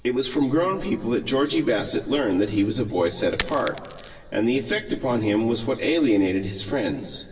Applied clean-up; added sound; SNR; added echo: none; Coin (dropping); 15 dB; reverberation time 1.7 s.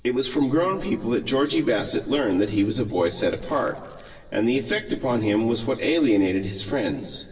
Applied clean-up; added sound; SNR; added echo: neural separator model SepFormer DNS4.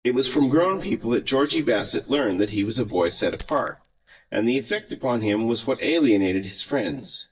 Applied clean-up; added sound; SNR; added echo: neural mask model DeepFilterNet 3.